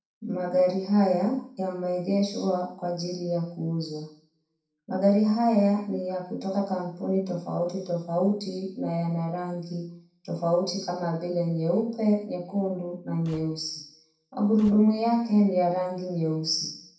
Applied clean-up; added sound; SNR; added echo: neural separator model SepFormer DNS4.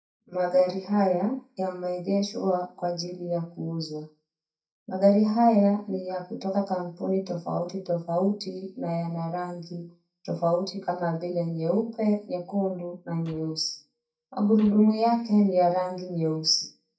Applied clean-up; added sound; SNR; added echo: neural mask model DeepFilterNet 3.